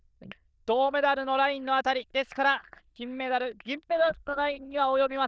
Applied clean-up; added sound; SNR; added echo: neural diffusion model UNIVERSE++.